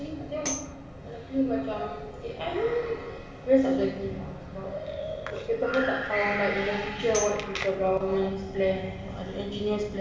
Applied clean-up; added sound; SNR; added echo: none; Tambourine; 12 dB; reverberation time 0.6 s.